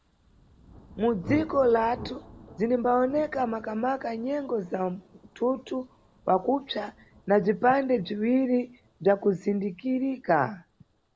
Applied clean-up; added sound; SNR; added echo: none; Thunder; 19 dB; none.